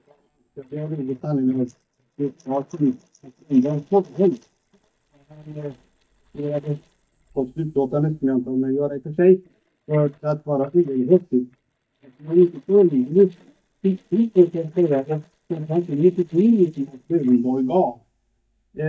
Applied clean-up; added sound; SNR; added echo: neural mask model DeepFilterNet 3.